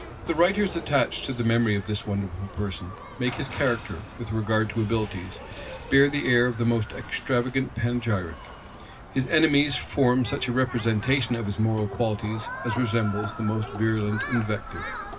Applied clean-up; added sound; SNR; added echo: none; Human group actions; 12 dB; reverberation time 0.4 s.